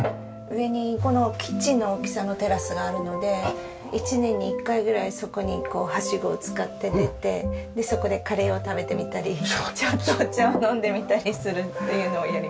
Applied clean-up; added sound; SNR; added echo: none; none; none; none.